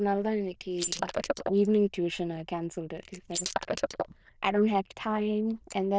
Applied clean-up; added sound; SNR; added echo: neural diffusion model UNIVERSE++.